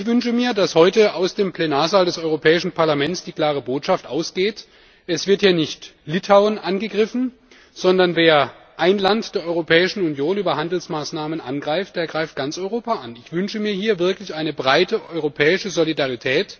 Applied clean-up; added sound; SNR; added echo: none; none; none; none.